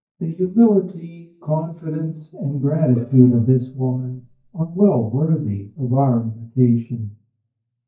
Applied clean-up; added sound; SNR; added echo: neural mask model DeepFilterNet 3.